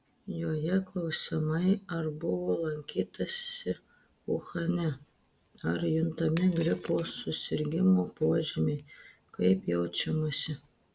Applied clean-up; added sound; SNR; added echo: none; Shatter; 15 dB; none.